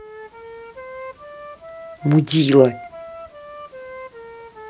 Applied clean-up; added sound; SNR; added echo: none; Wind instrument, woodwind instrument; 15 dB; none.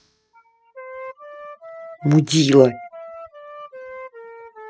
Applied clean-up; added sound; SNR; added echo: classical method spectral subtraction.